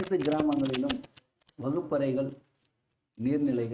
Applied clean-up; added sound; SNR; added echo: neural mask model RNNoise.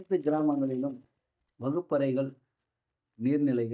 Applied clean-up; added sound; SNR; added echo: neural mask model DeepFilterNet 3.